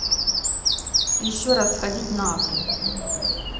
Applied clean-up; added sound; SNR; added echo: none; Bird vocalization, bird call, bird song; -4 dB; reverberation time 0.9 s.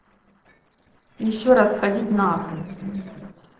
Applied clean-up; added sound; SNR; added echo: neural separator model SepFormer DNS4.